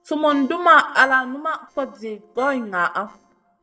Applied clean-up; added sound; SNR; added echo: neural separator model SepFormer DNS4.